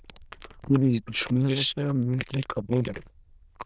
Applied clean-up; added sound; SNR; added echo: neural diffusion model UNIVERSE++.